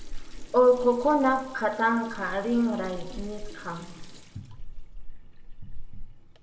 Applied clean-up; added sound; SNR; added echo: none; Sink (filling or washing) / Water tap, faucet; 9 dB; reverberation time 1.0 s.